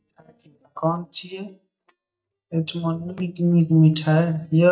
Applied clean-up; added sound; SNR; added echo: neural mask model DeepFilterNet 3.